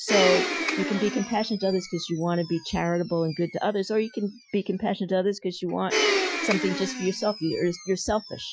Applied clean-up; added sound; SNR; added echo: classical method Wiener filter.